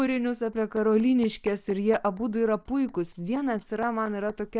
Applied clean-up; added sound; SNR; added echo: neural separator model SepFormer DNS4.